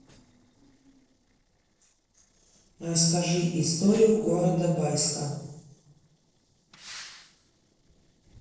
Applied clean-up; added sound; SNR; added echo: neural separator model SepFormer DNS4.